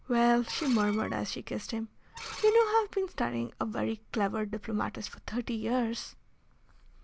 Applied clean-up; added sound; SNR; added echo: none; Screech; 14 dB; none.